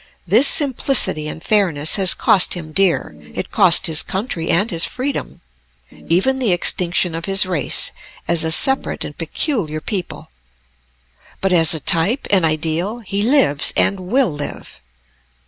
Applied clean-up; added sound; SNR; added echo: none; Organ; 15 dB; none.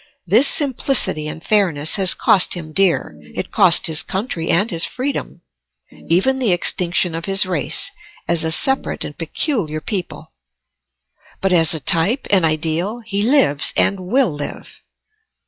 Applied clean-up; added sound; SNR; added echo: classical method log-MMSE.